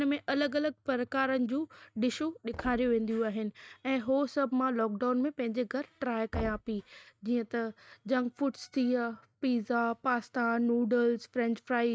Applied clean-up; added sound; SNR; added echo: neural mask model RNNoise.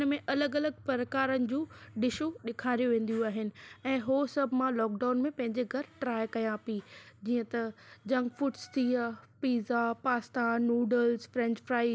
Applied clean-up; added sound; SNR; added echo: none; none; none; none.